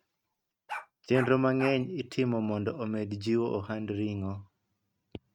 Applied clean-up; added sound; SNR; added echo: neural mask model RNNoise.